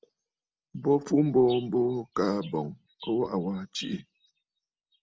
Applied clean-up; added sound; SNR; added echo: none; none; none; none.